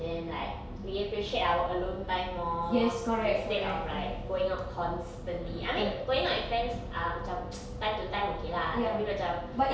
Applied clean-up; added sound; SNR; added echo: none; none; none; none.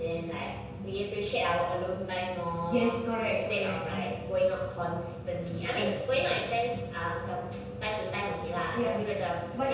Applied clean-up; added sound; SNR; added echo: none; none; none; reverberation time 0.9 s.